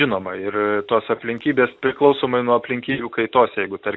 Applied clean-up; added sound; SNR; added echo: none; none; none; none.